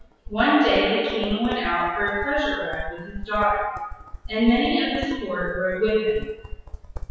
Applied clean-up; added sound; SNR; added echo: classical method WPE with log-MMSE.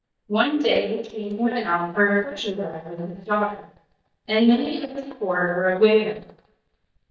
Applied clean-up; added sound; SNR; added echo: neural mask model DeepFilterNet 3.